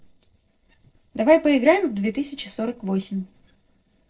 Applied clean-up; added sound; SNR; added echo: neural separator model SepFormer DNS4.